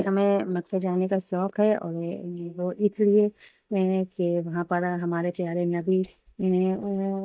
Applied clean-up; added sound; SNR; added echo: neural mask model DeepFilterNet 3.